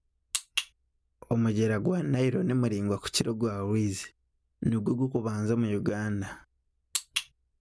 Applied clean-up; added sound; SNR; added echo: none; none; none; none.